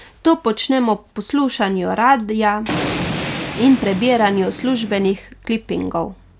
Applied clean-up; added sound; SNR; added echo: none; Thunder; 7 dB; none.